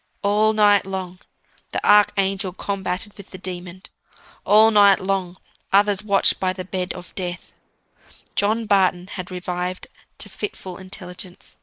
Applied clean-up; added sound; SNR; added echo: neural mask model Resemble Enhance denoiser.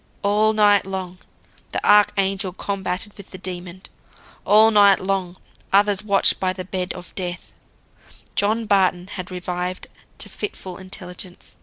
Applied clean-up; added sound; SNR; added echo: none; none; none; none.